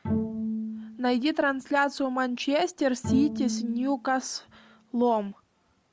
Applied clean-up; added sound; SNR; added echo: none; Bowed string instrument; 7 dB; none.